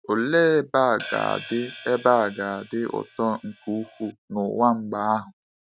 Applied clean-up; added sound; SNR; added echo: none; Hi-hat; 14 dB; none.